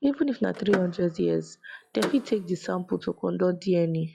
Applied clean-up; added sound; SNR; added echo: classical method log-MMSE.